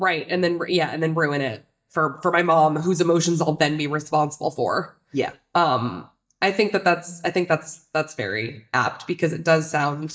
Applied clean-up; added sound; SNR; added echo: neural mask model DeepFilterNet 3.